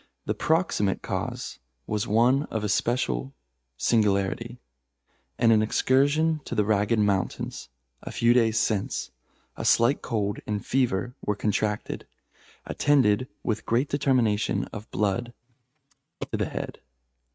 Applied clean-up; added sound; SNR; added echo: neural mask model RNNoise.